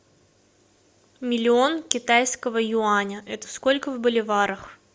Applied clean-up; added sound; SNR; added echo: none; none; none; none.